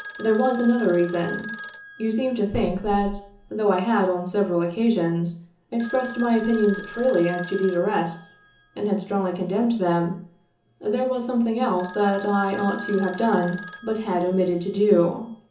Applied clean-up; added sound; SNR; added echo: none; Telephone; 17 dB; reverberation time 0.8 s.